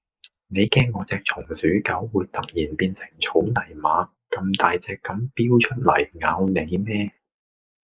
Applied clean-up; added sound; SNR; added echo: neural mask model Resemble Enhance denoiser.